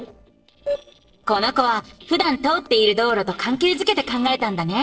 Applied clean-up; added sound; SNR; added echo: neural separator model SepFormer DNS4.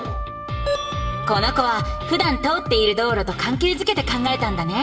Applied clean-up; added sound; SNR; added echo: none; Wind instrument, woodwind instrument; 11 dB; reverberation time 2.4 s.